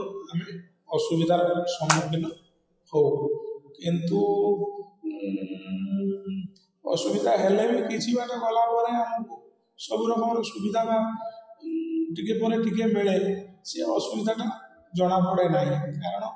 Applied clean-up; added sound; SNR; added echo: classical method WPE with log-MMSE.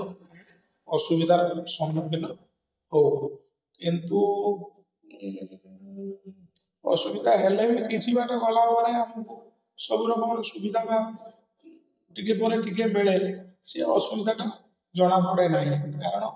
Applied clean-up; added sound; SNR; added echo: neural mask model DeepFilterNet 3.